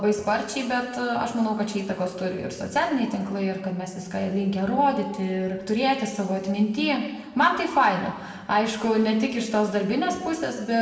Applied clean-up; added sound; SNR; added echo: none; none; none; reverberation time 1.2 s.